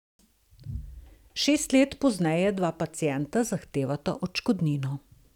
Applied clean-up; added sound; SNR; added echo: none; none; none; none.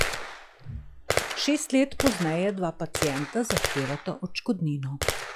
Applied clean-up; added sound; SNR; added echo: classical method log-MMSE.